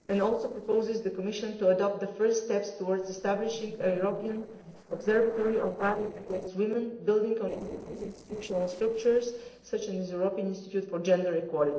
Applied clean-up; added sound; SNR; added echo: neural separator model SepFormer DNS4.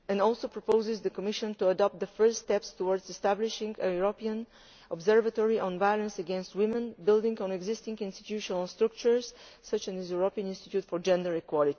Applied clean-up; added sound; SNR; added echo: none; none; none; none.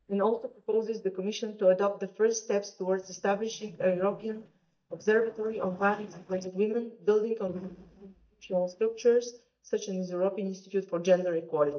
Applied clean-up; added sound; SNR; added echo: neural mask model DeepFilterNet 3.